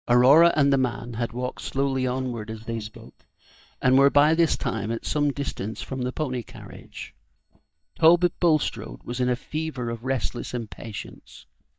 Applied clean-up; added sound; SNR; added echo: neural mask model DeepFilterNet 3.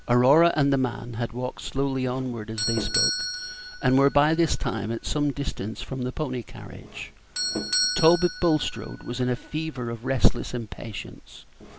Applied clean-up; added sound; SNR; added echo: none; Doorbell; 10 dB; none.